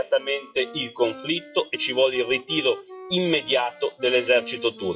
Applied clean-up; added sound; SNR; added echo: classical method WPE with log-MMSE.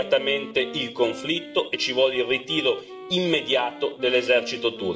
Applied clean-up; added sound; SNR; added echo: none; Wind instrument, woodwind instrument; 15 dB; reverberation time 1.4 s.